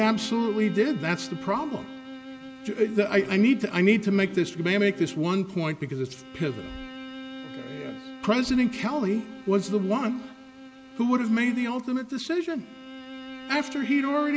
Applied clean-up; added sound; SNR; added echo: none; Bowed string instrument; 15 dB; none.